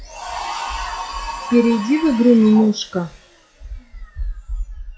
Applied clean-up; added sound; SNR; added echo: classical method log-MMSE.